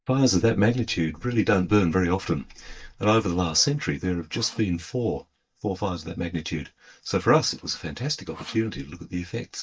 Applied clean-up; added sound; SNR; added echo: neural mask model DeepFilterNet 3.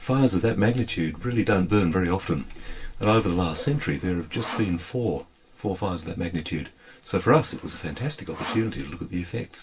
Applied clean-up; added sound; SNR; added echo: none; Sawing; 16 dB; reverberation time 0.2 s.